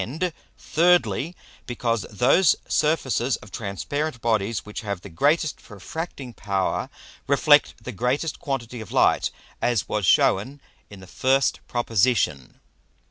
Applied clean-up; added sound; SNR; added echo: none; none; none; none.